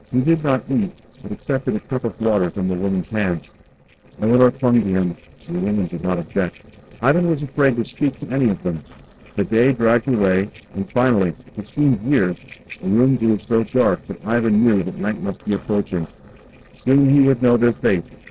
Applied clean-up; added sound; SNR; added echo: neural separator model SepFormer DNS4.